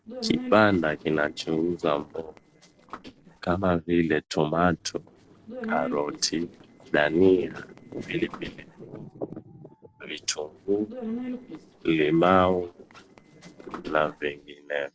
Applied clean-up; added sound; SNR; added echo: neural separator model SepFormer DNS4.